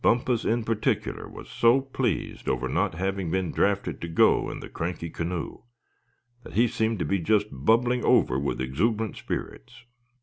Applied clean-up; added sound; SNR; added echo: none; none; none; none.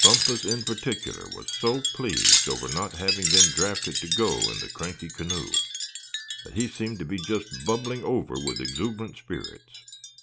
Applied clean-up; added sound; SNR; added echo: none; Wind chime; -3 dB; none.